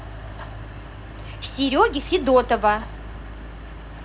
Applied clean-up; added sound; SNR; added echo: none; Mechanical fan; 11 dB; none.